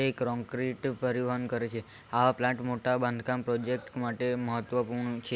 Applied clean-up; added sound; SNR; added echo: none; none; none; none.